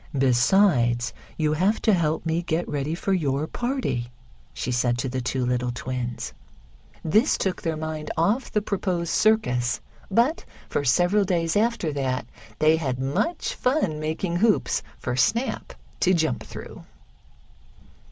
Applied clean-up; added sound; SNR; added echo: none; none; none; none.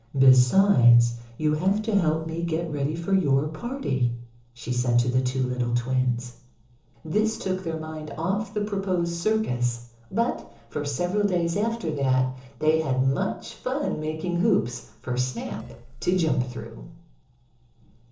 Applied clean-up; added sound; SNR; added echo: neural separator model SepFormer DNS4.